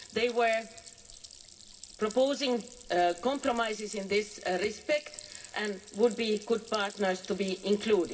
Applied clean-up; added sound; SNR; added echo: none; Stream; 18 dB; reverberation time 0.4 s.